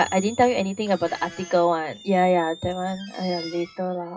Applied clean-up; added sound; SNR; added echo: classical method WPE with log-MMSE.